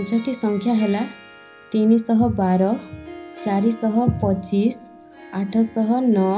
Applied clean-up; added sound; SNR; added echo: none; Harp; 20 dB; reverberation time 0.5 s.